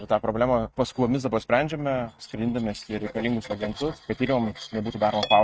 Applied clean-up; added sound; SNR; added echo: neural mask model RNNoise.